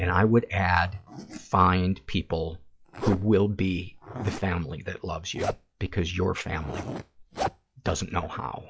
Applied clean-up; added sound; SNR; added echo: classical method log-MMSE.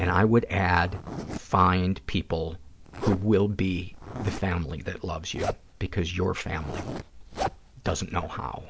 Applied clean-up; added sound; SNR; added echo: none; Zipper (clothing); 12 dB; none.